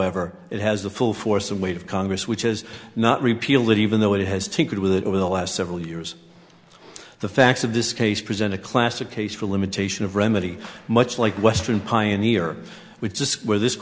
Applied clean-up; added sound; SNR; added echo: none; none; none; none.